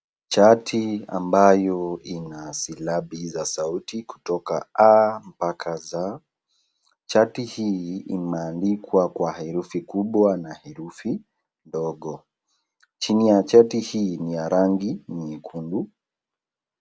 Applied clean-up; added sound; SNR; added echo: none; none; none; none.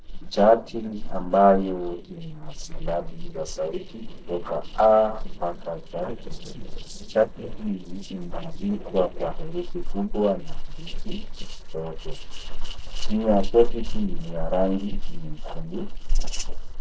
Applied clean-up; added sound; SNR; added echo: neural separator model SepFormer DNS4.